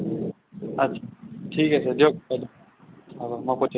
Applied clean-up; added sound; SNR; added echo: none; none; none; none.